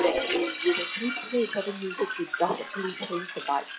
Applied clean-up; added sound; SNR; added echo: classical method log-MMSE.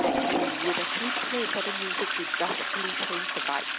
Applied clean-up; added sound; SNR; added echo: none; Toilet flush; -5 dB; none.